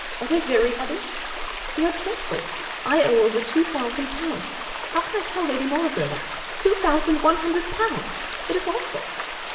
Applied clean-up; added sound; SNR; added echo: none; Stream; 5 dB; reverberation time 1.1 s.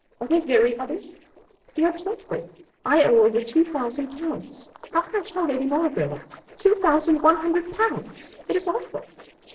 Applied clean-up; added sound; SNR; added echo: neural separator model SepFormer DNS4.